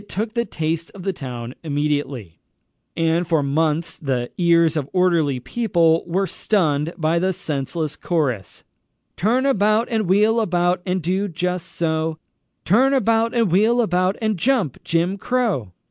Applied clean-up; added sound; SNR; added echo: none; none; none; none.